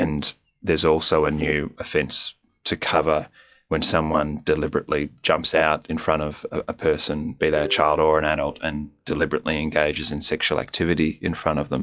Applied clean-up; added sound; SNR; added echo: classical method log-MMSE.